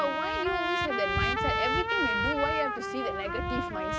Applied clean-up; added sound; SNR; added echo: none; Trumpet; -3 dB; none.